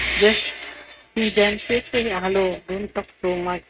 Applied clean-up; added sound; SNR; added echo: neural mask model RNNoise.